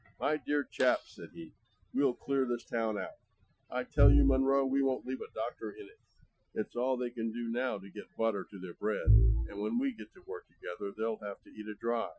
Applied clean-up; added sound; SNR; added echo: classical method Wiener filter.